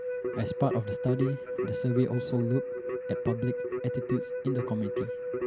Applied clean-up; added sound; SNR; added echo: none; Keyboard (musical); 2 dB; none.